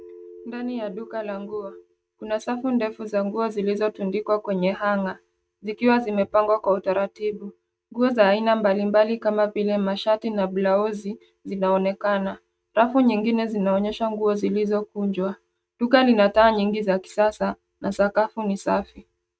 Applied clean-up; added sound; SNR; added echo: neural mask model RNNoise.